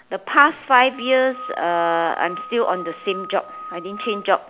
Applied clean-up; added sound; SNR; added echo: none; Screech / Glass; 14 dB; none.